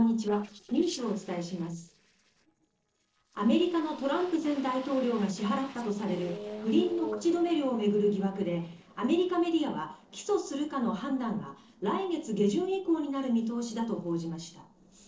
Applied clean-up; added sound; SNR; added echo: neural separator model SepFormer DNS4.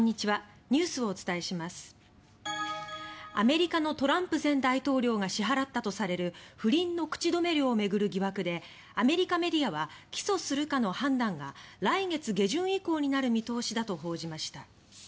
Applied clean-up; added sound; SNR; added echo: none; none; none; none.